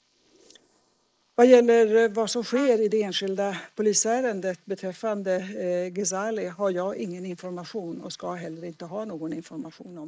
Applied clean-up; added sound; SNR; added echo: neural mask model Resemble Enhance denoiser.